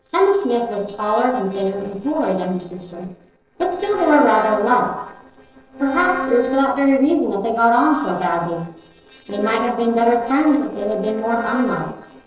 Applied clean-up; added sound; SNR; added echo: neural separator model SepFormer DNS4.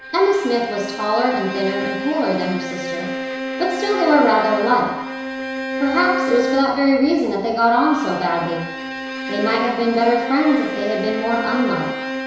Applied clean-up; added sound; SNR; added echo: none; Bowed string instrument; 7 dB; reverberation time 1.0 s.